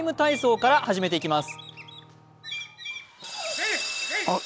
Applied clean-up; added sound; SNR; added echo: none; Bird; 14 dB; none.